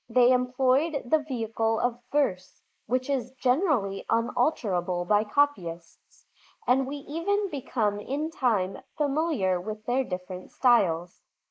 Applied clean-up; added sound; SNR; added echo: neural mask model Resemble Enhance denoiser.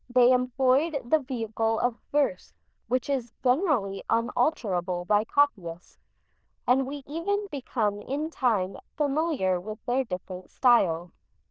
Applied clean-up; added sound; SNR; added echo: neural diffusion model UNIVERSE++.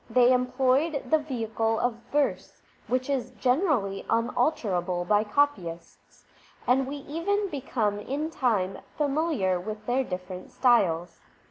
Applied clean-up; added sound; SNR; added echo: none; none; none; none.